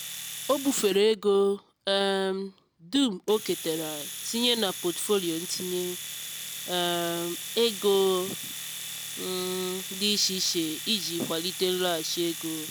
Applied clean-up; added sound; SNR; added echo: none; Domestic sounds, home sounds; 10 dB; none.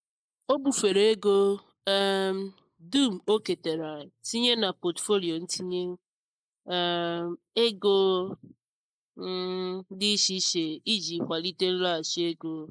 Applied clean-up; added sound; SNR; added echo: neural mask model Resemble Enhance denoiser.